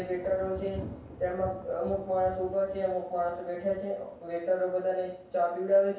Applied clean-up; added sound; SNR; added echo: none; Thunder; 16 dB; reverberation time 0.7 s.